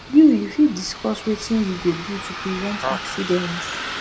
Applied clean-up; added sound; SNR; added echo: none; Bus; 10 dB; none.